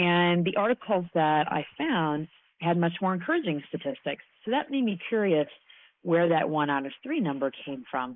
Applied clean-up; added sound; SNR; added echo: neural mask model Resemble Enhance denoiser.